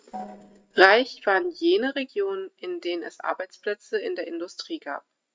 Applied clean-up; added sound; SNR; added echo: neural mask model RNNoise.